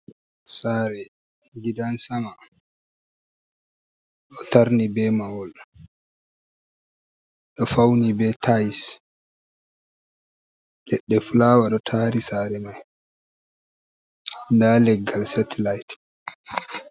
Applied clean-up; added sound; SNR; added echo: none; none; none; none.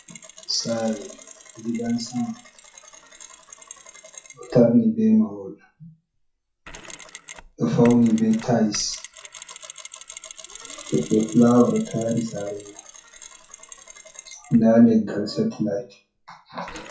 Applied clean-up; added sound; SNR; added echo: classical method WPE with log-MMSE.